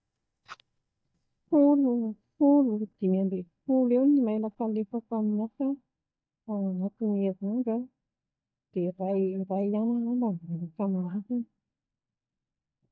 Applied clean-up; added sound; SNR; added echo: neural mask model DeepFilterNet 3.